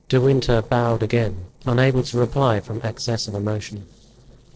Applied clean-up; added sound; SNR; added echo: neural separator model SepFormer DNS4.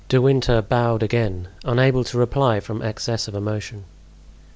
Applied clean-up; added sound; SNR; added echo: none; none; none; none.